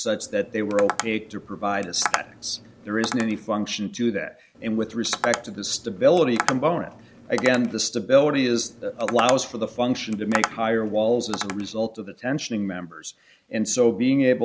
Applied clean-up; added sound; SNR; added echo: none; Tap; 9 dB; none.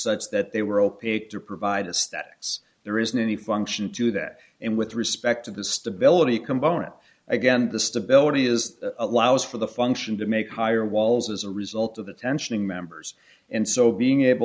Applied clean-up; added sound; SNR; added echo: none; none; none; none.